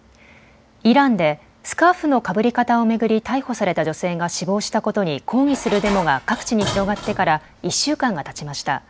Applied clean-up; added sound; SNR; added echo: none; Dishes, pots, and pans; 12 dB; none.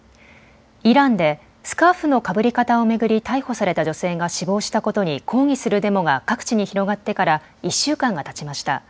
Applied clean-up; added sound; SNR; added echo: none; none; none; none.